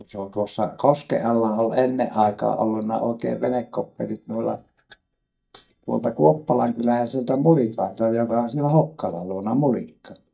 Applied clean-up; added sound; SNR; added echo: neural mask model DeepFilterNet 3.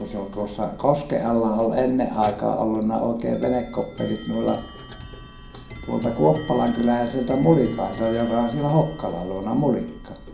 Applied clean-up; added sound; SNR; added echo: none; Clock; 15 dB; reverberation time 0.4 s.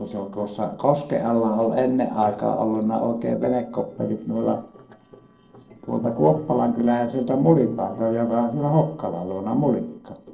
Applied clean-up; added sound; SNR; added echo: neural separator model SepFormer DNS4.